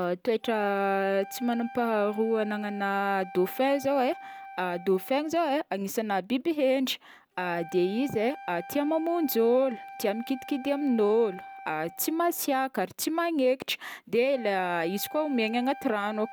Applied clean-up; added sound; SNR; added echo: none; Wind instrument, woodwind instrument; 17 dB; none.